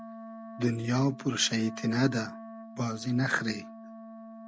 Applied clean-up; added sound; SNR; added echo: none; Wind instrument, woodwind instrument; 14 dB; none.